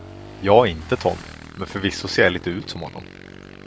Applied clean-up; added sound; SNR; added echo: none; Motorcycle / Engine; 16 dB; none.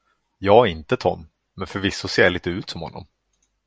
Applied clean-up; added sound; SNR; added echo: none; none; none; none.